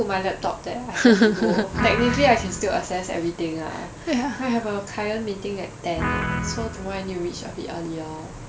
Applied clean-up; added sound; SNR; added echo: none; Guitar; 7 dB; none.